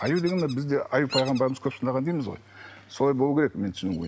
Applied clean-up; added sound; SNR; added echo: none; Bird vocalization, bird call, bird song; 17 dB; none.